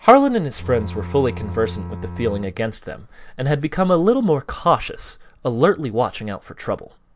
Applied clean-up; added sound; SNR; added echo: none; Bowed string instrument; 11 dB; none.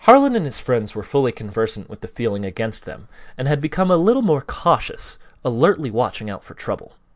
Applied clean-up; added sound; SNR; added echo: none; none; none; none.